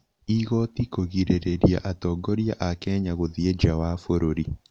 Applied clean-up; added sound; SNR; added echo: none; none; none; none.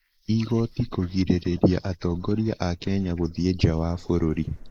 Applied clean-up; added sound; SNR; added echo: neural mask model Resemble Enhance denoiser.